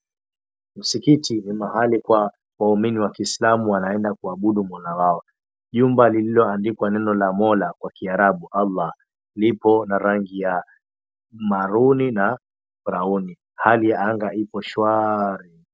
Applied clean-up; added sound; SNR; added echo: none; none; none; none.